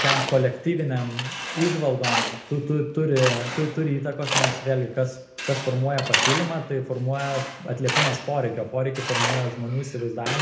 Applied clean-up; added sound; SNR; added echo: none; Tools; 4 dB; reverberation time 0.7 s.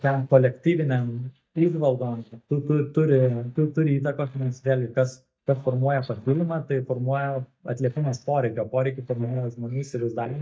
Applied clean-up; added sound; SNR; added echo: neural mask model DeepFilterNet 3.